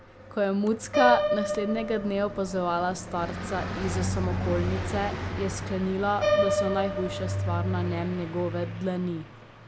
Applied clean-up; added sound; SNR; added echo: none; Car passing by + Piano; 1 dB; none.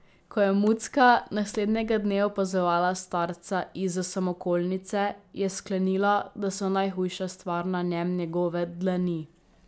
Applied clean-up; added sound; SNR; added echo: none; none; none; none.